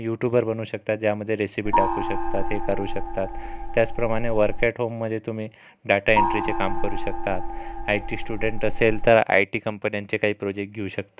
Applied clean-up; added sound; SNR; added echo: none; Gong; -1 dB; none.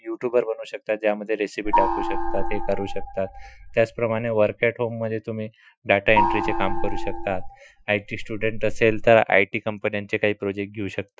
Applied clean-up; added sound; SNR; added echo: classical method Wiener filter.